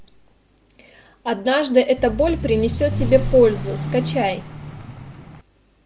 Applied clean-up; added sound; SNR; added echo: none; Vehicle; 5 dB; none.